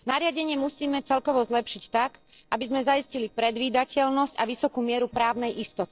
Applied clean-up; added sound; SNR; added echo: neural separator model SepFormer DNS4.